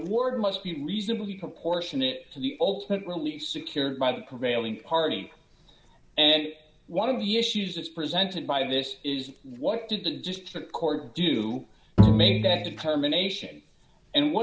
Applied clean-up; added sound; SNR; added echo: none; Bowed string instrument; -5 dB; none.